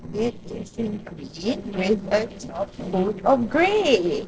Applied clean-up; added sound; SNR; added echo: neural separator model SepFormer DNS4.